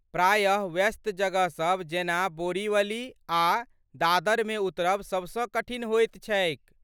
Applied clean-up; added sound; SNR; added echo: none; none; none; none.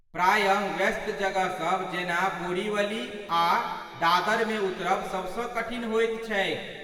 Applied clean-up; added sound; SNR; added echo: none; none; none; reverberation time 2.3 s.